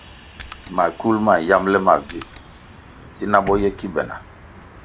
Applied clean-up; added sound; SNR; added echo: none; Bus + Splash, splatter; 17 dB; none.